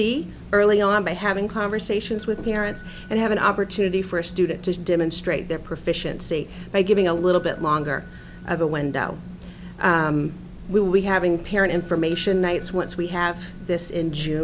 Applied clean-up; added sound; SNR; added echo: none; Doorbell; 17 dB; none.